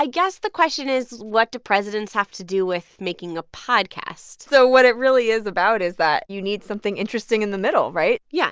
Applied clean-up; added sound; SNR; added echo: none; none; none; none.